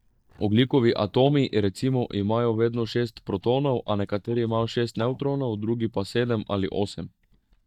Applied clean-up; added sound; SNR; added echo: neural mask model DeepFilterNet 3.